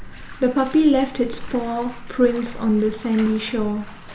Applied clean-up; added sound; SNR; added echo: none; Bathtub (filling or washing); 13 dB; reverberation time 1.3 s.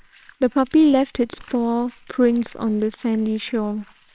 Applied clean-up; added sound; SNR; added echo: neural separator model SepFormer WHAMR!.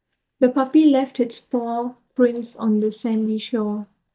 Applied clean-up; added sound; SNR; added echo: neural mask model DeepFilterNet 3.